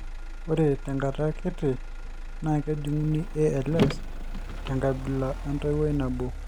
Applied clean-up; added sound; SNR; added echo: none; Motor vehicle (road) + Car; 4 dB; none.